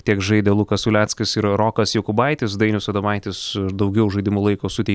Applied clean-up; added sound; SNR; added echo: none; none; none; none.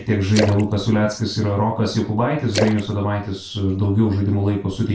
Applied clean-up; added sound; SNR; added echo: none; Splash, splatter; 11 dB; reverberation time 0.3 s.